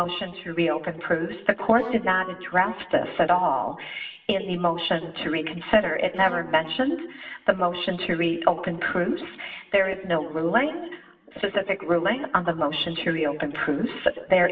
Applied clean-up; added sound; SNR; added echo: none; Bowed string instrument; 20 dB; reverberation time 0.8 s.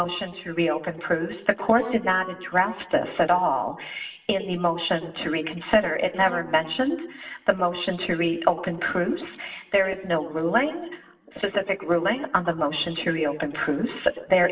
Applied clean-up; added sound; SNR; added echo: neural separator model SepFormer DNS4.